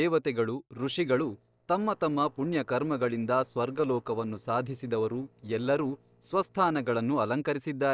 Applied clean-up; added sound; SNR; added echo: neural separator model SepFormer DNS4.